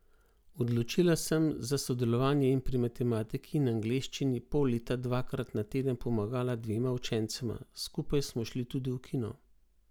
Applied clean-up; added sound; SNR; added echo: none; none; none; none.